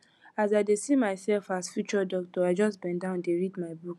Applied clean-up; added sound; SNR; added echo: none; none; none; none.